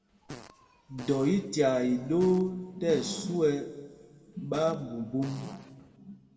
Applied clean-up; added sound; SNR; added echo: none; Fart; 19 dB; reverberation time 1.5 s.